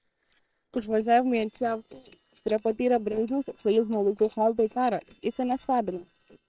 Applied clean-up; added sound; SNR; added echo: neural separator model SepFormer WHAM!.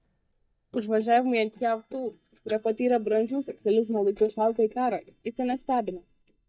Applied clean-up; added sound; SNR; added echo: neural mask model DeepFilterNet 3.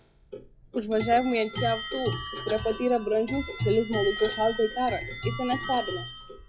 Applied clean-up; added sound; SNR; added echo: classical method log-MMSE.